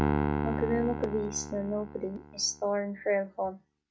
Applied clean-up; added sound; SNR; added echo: none; Piano; 2 dB; none.